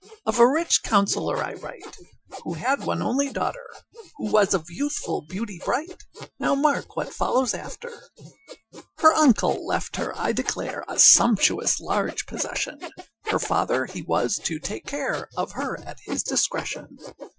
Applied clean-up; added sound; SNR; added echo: classical method Wiener filter.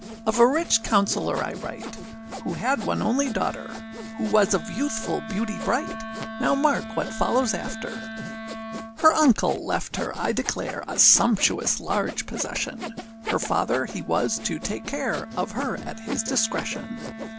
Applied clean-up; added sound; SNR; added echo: none; Wind instrument, woodwind instrument + Sawing; 10 dB; none.